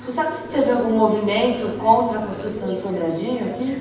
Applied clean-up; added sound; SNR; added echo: none; Burping, eructation; 17 dB; reverberation time 0.9 s.